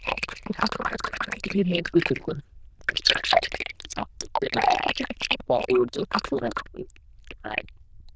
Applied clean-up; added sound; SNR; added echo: neural diffusion model UNIVERSE++.